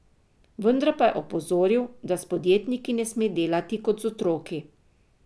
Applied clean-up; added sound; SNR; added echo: none; none; none; none.